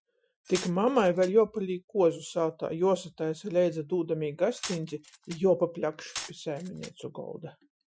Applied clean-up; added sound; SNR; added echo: classical method Wiener filter.